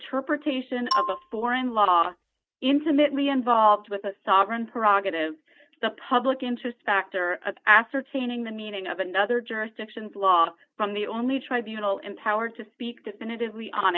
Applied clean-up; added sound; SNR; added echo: neural mask model RNNoise.